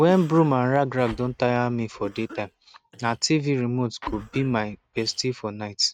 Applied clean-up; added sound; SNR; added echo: neural mask model RNNoise.